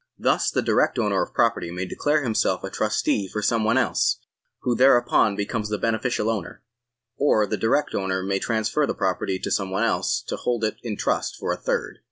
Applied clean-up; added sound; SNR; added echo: none; none; none; none.